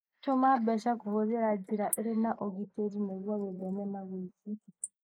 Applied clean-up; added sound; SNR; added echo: neural mask model Resemble Enhance denoiser.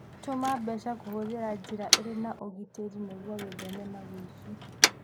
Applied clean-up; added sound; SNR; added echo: none; Motor vehicle (road); -3 dB; none.